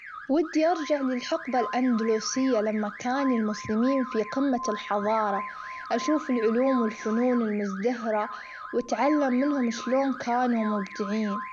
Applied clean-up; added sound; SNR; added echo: none; Glass + Alarm / Car; 11 dB; none.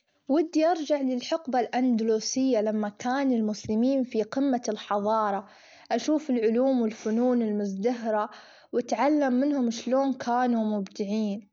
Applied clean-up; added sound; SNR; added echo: none; none; none; none.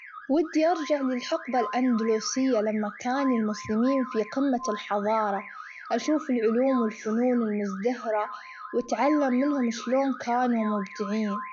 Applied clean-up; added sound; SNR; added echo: classical method log-MMSE.